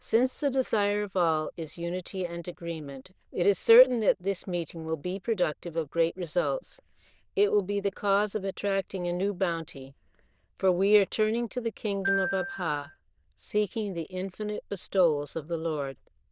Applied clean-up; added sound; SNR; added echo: neural diffusion model UNIVERSE++.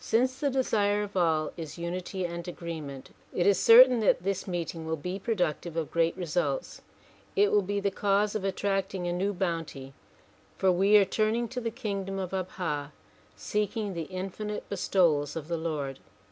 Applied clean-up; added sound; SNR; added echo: none; none; none; none.